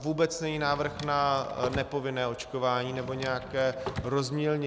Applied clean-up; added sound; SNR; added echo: none; Drawer open or close; 12 dB; none.